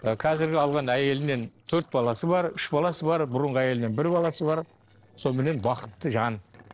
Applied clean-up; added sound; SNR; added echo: neural separator model SepFormer DNS4.